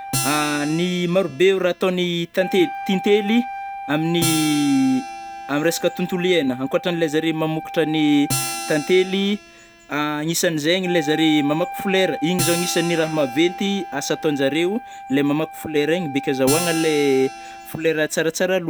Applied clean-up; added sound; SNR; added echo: none; Acoustic guitar + Wind instrument, woodwind instrument; 10 dB; none.